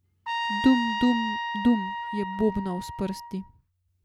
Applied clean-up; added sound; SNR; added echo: none; Trumpet; 5 dB; none.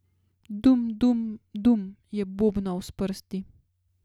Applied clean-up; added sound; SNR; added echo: none; none; none; none.